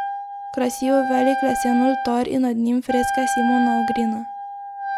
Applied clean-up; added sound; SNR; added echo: none; Wind instrument, woodwind instrument; 3 dB; none.